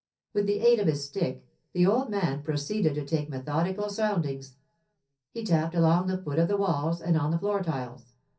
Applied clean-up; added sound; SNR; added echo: none; none; none; reverberation time 0.3 s.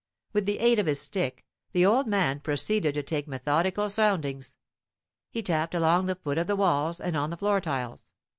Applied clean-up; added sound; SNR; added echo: none; none; none; none.